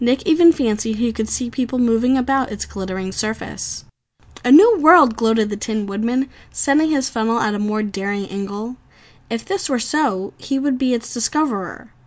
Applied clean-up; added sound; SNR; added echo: none; none; none; none.